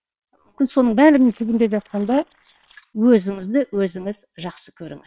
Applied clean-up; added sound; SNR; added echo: neural separator model SepFormer WHAM!.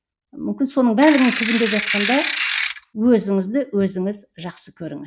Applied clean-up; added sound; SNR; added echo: none; Ratchet, pawl / Percussion; 3 dB; none.